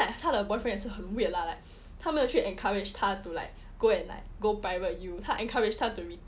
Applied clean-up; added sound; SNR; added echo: none; none; none; none.